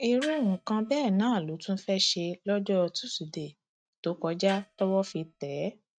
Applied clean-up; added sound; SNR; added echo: neural mask model RNNoise.